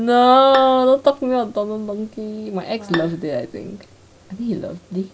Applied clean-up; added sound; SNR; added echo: none; Bowed string instrument; 17 dB; none.